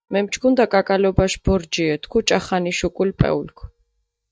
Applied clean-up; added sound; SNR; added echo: neural mask model DeepFilterNet 3.